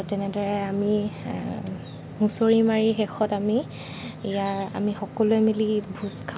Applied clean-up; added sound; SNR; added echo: none; none; none; none.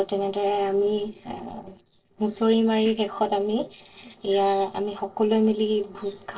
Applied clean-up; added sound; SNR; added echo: neural separator model SepFormer DNS4.